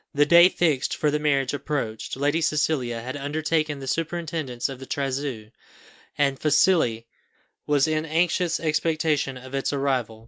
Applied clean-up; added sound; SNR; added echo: none; none; none; none.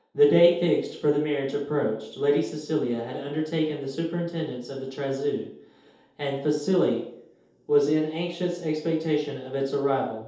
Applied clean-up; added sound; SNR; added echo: none; none; none; reverberation time 0.8 s.